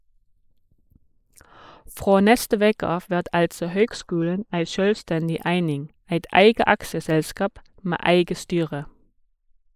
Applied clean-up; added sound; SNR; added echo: neural mask model Resemble Enhance denoiser.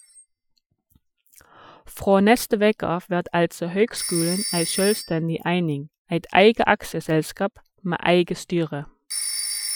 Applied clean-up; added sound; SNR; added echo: classical method Wiener filter.